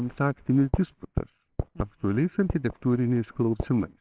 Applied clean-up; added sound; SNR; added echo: neural separator model SepFormer WHAMR!.